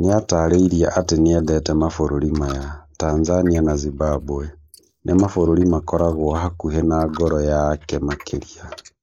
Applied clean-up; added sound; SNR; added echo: neural mask model Resemble Enhance denoiser.